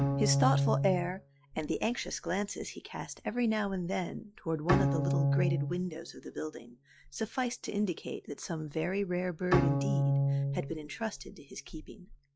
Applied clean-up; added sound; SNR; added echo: classical method log-MMSE.